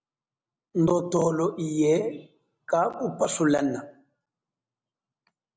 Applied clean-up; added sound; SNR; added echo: none; none; none; none.